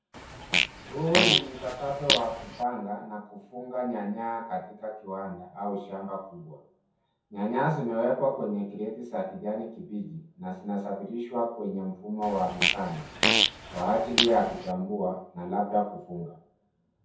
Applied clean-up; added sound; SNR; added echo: none; Fart; -3 dB; reverberation time 0.6 s.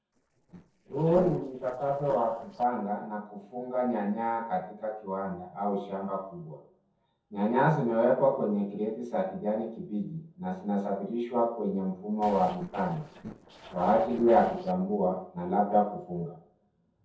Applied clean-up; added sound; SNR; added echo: neural separator model SepFormer DNS4.